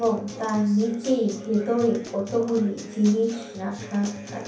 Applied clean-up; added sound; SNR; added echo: none; Acoustic guitar; 15 dB; reverberation time 0.6 s.